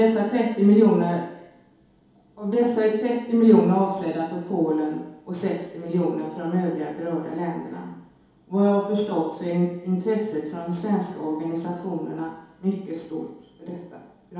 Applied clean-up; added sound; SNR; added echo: none; none; none; reverberation time 2.2 s.